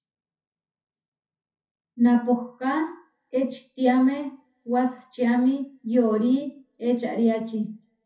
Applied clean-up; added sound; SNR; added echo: none; none; none; reverberation time 0.3 s.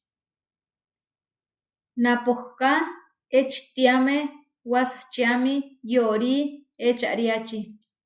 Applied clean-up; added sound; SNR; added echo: none; none; none; none.